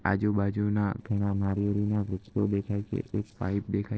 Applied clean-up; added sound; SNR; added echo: neural separator model SepFormer DNS4.